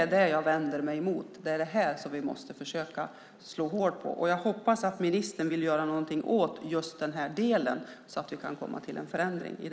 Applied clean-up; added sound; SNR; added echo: none; none; none; none.